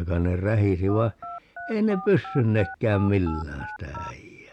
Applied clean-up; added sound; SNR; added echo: none; Telephone; 14 dB; none.